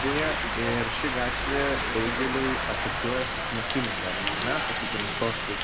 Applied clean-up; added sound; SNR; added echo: none; Rain; -2 dB; none.